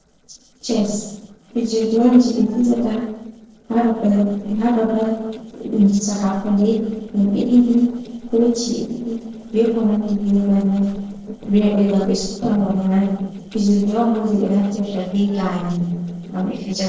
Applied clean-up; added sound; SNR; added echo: neural separator model SepFormer DNS4.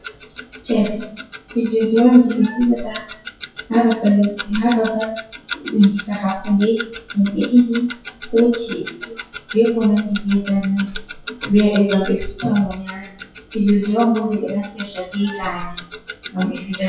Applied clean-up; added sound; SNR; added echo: classical method WPE with log-MMSE.